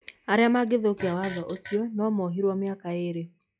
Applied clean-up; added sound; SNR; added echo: classical method log-MMSE.